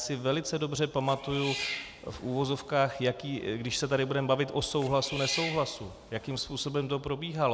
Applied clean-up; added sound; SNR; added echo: none; Cat; 12 dB; none.